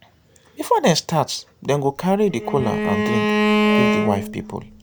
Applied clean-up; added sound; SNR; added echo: none; Bowed string instrument; -2 dB; none.